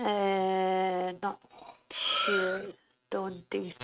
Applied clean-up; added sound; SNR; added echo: neural mask model RNNoise.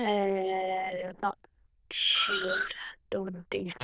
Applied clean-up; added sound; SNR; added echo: neural diffusion model UNIVERSE++.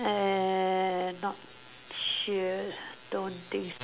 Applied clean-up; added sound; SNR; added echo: none; none; none; none.